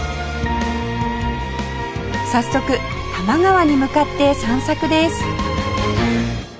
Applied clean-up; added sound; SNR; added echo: none; none; none; none.